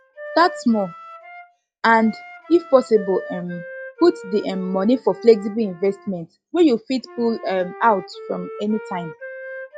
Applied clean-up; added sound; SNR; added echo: classical method log-MMSE.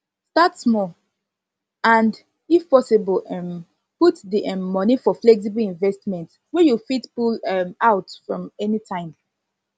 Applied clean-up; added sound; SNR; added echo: none; none; none; none.